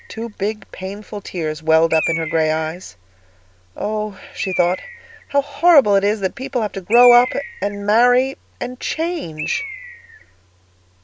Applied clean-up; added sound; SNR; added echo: none; Bird; 13 dB; none.